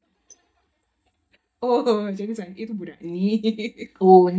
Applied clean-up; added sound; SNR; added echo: neural mask model DeepFilterNet 3.